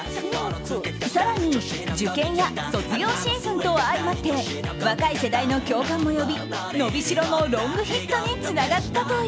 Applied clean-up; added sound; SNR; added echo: none; none; none; none.